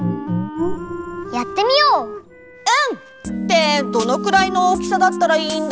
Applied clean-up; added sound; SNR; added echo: none; Wind instrument, woodwind instrument; 13 dB; none.